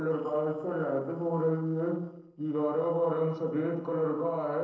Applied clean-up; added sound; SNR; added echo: neural separator model SepFormer DNS4.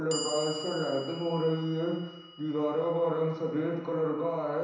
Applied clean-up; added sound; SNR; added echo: none; Clock; 13 dB; reverberation time 1.0 s.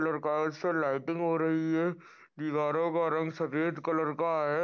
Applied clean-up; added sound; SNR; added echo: none; none; none; none.